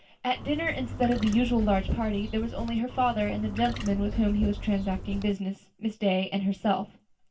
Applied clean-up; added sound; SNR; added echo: none; Trickle, dribble / Chirp, tweet; 7 dB; reverberation time 0.2 s.